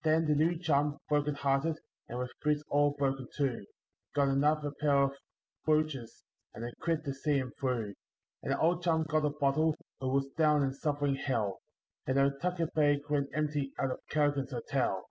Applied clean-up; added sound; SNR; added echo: none; none; none; none.